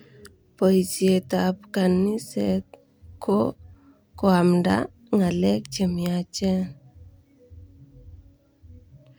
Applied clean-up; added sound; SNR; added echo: none; none; none; none.